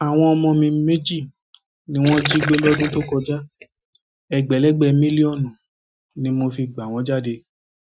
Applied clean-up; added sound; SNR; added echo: classical method Wiener filter.